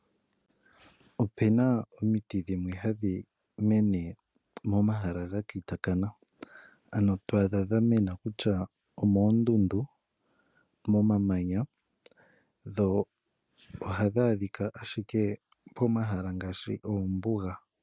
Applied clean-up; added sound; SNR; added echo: none; none; none; none.